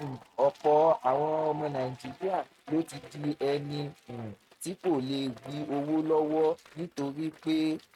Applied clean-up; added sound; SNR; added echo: neural mask model RNNoise.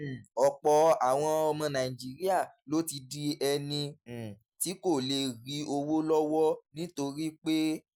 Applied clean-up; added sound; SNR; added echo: none; none; none; none.